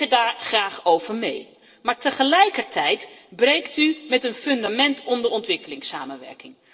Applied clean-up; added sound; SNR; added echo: neural separator model SepFormer DNS4.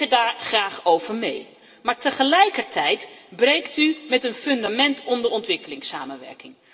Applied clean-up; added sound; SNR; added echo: none; Drip; 19 dB; reverberation time 0.7 s.